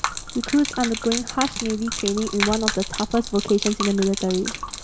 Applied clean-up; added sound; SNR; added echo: none; Gurgling / Liquid; 6 dB; none.